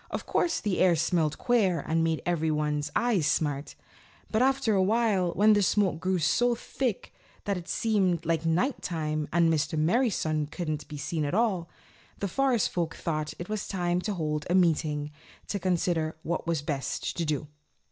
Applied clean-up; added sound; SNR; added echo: none; none; none; none.